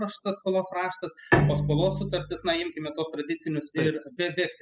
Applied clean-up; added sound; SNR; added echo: classical method spectral subtraction.